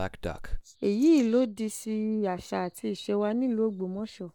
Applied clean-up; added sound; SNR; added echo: neural mask model DeepFilterNet 3.